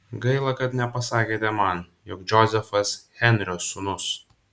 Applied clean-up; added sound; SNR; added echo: none; none; none; none.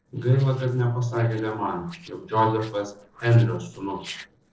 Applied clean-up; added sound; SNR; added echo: neural separator model SepFormer DNS4.